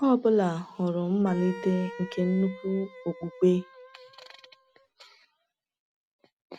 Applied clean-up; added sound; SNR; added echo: none; Wind instrument, woodwind instrument; 16 dB; none.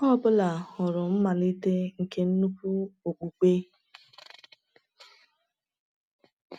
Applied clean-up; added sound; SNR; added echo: none; none; none; none.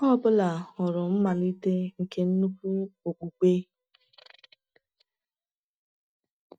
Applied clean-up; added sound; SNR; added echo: neural mask model DeepFilterNet 3.